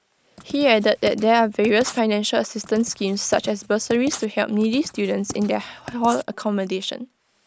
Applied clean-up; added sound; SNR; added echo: neural mask model Resemble Enhance denoiser.